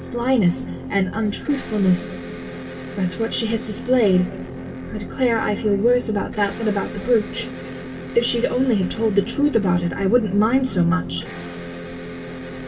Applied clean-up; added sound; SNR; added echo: none; Electric guitar; 11 dB; reverberation time 2.3 s.